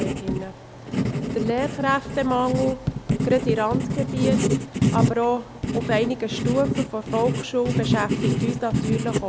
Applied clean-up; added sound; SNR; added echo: none; Writing; -1 dB; none.